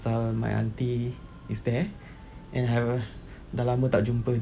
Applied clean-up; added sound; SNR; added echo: none; none; none; none.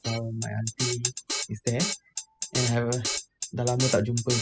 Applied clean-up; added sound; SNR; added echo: classical method spectral subtraction.